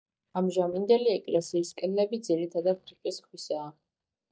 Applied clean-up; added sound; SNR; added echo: neural mask model DeepFilterNet 3.